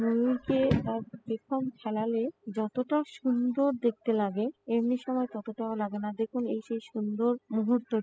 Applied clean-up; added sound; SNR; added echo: classical method spectral subtraction.